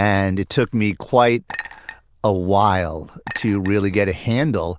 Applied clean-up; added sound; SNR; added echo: neural diffusion model UNIVERSE++.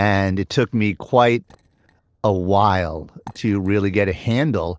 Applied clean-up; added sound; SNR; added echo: neural separator model SepFormer DNS4.